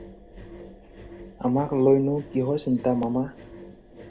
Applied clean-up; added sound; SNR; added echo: none; Engine; 18 dB; reverberation time 1.6 s.